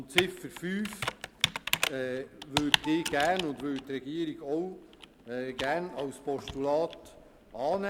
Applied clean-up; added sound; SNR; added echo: none; Computer keyboard; 4 dB; none.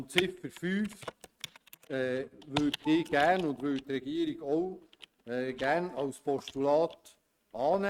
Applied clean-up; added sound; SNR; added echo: neural mask model RNNoise.